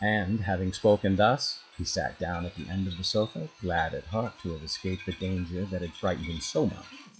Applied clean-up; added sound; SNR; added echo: classical method log-MMSE.